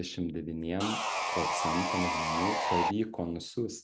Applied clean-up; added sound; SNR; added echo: none; Sawing; -3 dB; none.